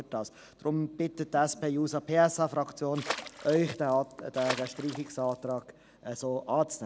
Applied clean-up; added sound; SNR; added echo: none; Water / Splash, splatter; 10 dB; none.